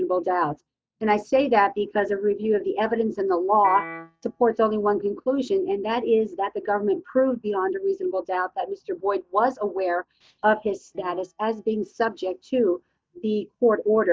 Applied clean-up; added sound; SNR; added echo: neural mask model DeepFilterNet 3.